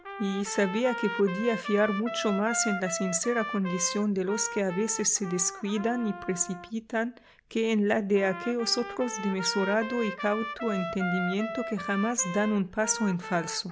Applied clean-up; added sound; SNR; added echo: none; Trumpet; 9 dB; none.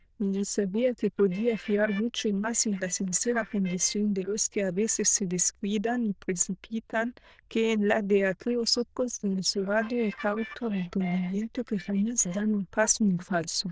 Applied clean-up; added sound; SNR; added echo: neural diffusion model UNIVERSE++.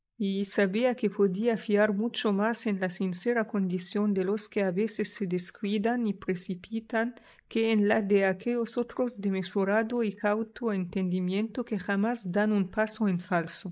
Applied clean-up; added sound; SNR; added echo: neural mask model Resemble Enhance denoiser.